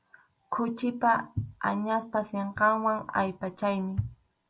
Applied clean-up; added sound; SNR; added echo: none; none; none; none.